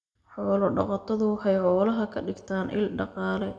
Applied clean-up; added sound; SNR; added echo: none; none; none; reverberation time 1.2 s.